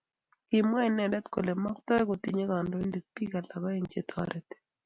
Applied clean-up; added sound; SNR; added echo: none; none; none; none.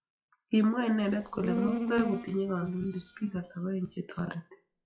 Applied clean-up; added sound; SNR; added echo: classical method WPE with log-MMSE.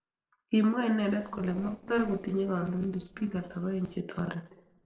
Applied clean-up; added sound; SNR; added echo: neural separator model SepFormer DNS4.